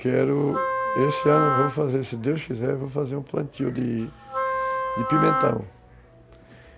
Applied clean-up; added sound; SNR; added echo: none; Wind instrument, woodwind instrument; 1 dB; none.